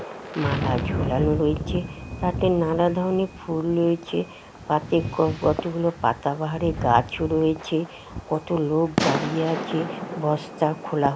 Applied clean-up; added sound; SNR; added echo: none; Fireworks + Thunder; 7 dB; none.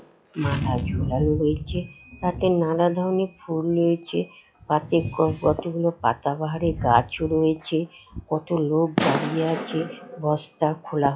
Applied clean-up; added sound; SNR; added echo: classical method log-MMSE.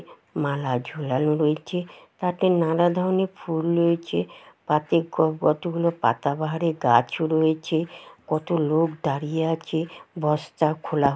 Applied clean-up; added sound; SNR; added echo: none; none; none; none.